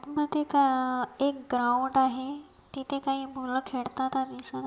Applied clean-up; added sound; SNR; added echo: none; none; none; none.